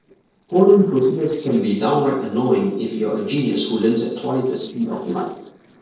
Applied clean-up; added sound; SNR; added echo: neural separator model SepFormer DNS4.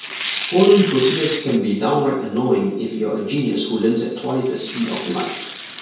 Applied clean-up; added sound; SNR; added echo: none; Tearing; 12 dB; reverberation time 0.6 s.